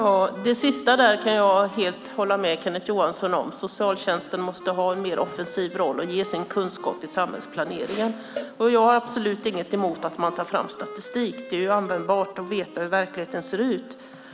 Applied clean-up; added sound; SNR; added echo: none; Wind instrument, woodwind instrument + Cowbell; 17 dB; none.